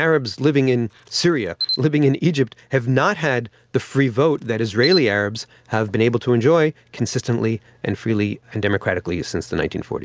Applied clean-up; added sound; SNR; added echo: none; Camera; 11 dB; none.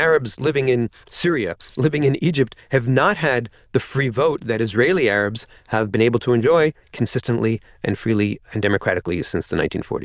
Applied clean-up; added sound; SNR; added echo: neural diffusion model UNIVERSE++.